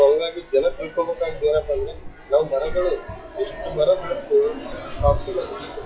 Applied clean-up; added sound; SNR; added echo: classical method WPE with log-MMSE.